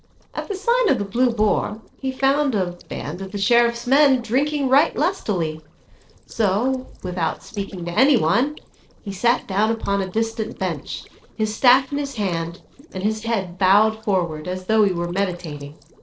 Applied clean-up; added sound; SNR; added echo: neural separator model SepFormer DNS4.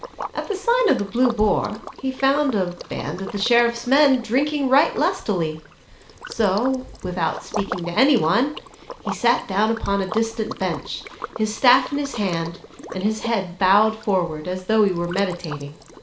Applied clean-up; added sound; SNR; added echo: none; Liquid; 15 dB; reverberation time 0.4 s.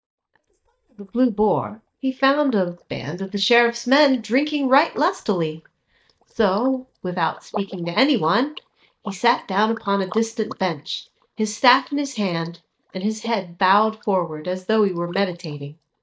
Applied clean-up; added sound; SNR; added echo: neural mask model DeepFilterNet 3.